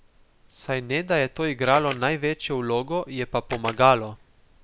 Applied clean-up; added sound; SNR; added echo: none; Camera; 16 dB; none.